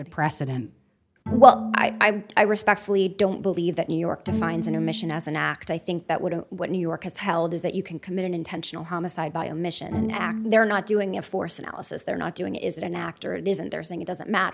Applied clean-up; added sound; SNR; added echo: none; Bowed string instrument; 9 dB; none.